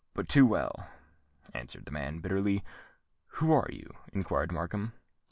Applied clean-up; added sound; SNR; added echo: none; none; none; none.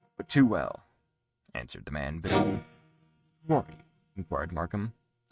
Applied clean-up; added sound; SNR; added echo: neural mask model RNNoise.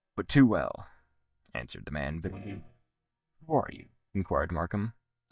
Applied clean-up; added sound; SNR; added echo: neural mask model DeepFilterNet 3.